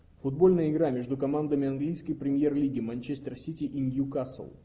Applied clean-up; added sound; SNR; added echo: none; none; none; none.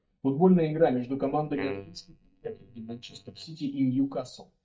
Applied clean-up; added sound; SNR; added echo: neural mask model DeepFilterNet 3.